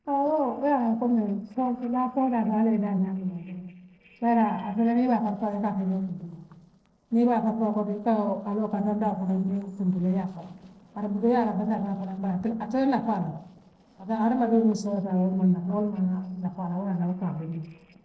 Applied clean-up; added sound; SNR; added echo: neural separator model SepFormer DNS4.